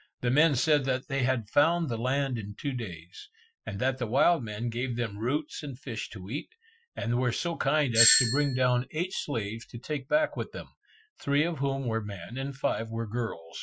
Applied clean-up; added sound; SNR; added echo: classical method Wiener filter.